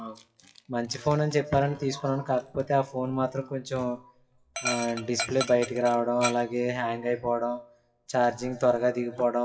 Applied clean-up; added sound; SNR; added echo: classical method WPE with log-MMSE.